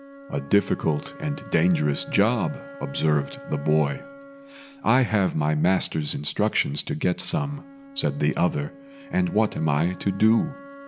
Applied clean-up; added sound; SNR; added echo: none; Wind instrument, woodwind instrument; 19 dB; none.